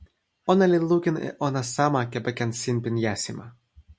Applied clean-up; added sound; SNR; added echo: none; none; none; none.